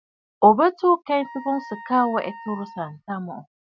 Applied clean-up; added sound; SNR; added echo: none; Wind instrument, woodwind instrument; 17 dB; none.